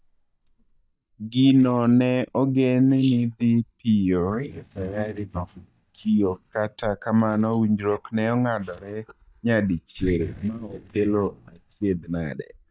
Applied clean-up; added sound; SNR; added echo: neural mask model DeepFilterNet 3.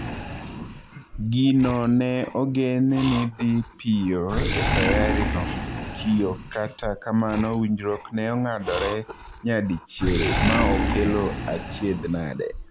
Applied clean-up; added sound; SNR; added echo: none; Animal; 4 dB; none.